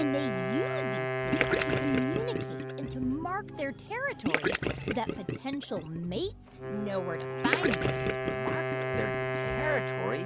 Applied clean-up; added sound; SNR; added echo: none; Wind instrument, woodwind instrument + Gurgling / Liquid; -3 dB; none.